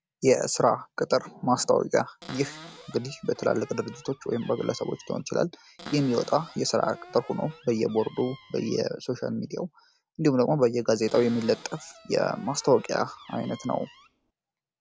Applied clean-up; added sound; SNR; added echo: none; Cupboard open or close; 20 dB; none.